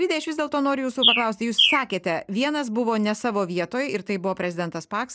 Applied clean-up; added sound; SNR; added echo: neural mask model Resemble Enhance denoiser.